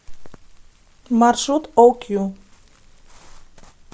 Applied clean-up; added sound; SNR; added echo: none; none; none; none.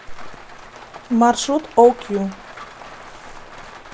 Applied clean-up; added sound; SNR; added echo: none; Rain; 18 dB; none.